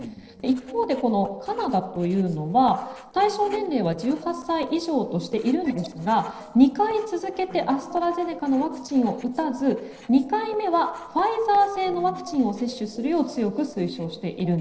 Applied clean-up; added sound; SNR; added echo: neural separator model SepFormer DNS4.